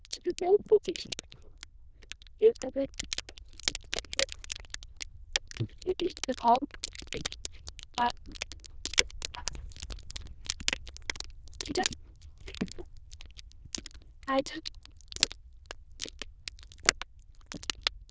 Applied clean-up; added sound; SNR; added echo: neural diffusion model UNIVERSE++.